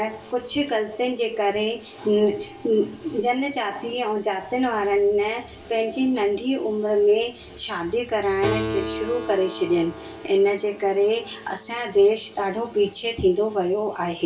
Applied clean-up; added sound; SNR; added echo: none; Keyboard (musical); 15 dB; reverberation time 0.2 s.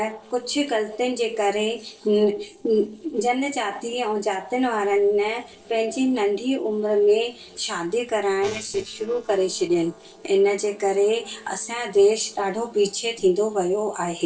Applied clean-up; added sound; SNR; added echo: neural separator model SepFormer DNS4.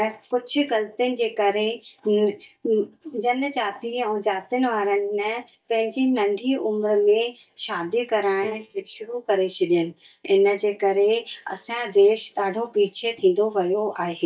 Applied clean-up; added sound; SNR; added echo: neural mask model DeepFilterNet 3.